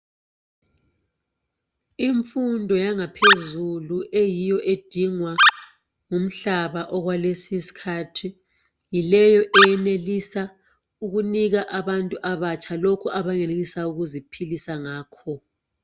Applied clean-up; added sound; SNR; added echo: none; Animal; -3 dB; none.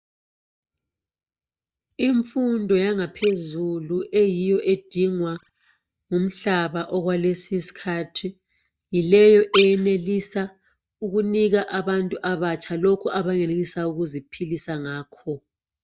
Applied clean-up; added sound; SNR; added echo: neural mask model DeepFilterNet 3.